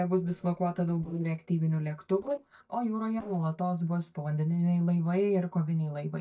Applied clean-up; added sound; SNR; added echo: neural mask model DeepFilterNet 3.